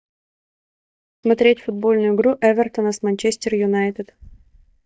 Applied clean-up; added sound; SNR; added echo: neural mask model DeepFilterNet 3.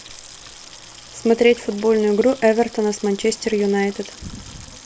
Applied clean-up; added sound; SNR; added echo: none; Sink (filling or washing) / Water tap, faucet; 20 dB; none.